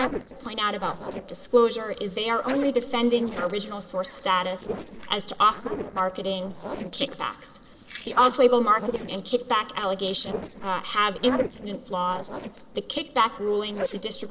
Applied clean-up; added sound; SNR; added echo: neural separator model SepFormer DNS4.